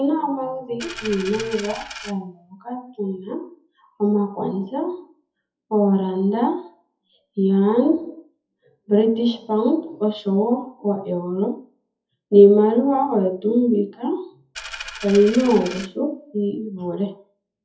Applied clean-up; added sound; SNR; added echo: classical method WPE with log-MMSE.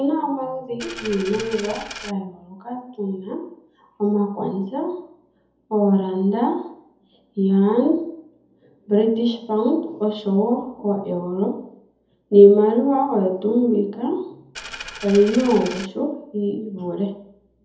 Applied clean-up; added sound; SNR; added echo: none; Coin (dropping); 13 dB; reverberation time 0.7 s.